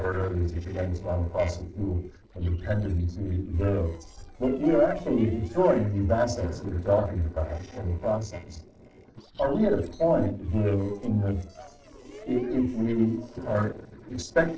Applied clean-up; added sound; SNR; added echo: neural separator model SepFormer DNS4.